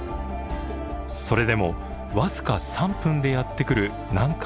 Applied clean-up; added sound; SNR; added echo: none; none; none; none.